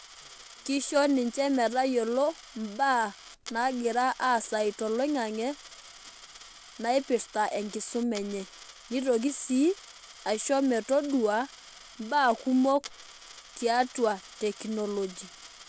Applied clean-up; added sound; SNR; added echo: none; Coin (dropping); 19 dB; none.